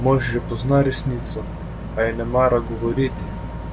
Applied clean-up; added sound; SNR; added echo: none; Boat, Water vehicle; 8 dB; none.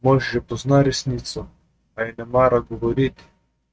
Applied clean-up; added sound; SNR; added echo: neural mask model RNNoise.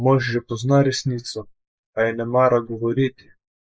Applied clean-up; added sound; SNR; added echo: neural mask model Resemble Enhance denoiser.